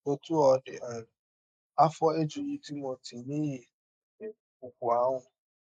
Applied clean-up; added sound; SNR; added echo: neural mask model Resemble Enhance denoiser.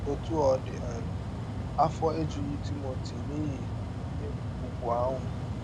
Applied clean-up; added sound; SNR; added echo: none; Mechanical fan; 1 dB; none.